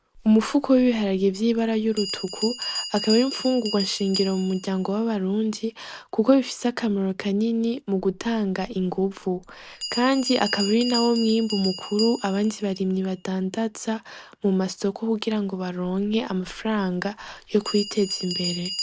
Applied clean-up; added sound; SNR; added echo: none; Bell; 12 dB; none.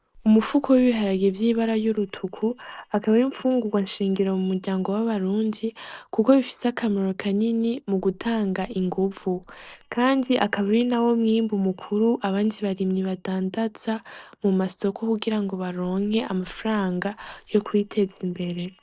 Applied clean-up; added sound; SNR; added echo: neural separator model SepFormer DNS4.